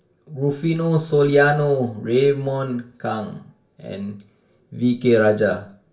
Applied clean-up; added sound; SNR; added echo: none; none; none; reverberation time 0.3 s.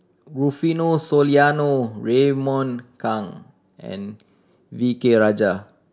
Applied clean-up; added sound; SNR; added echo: none; none; none; none.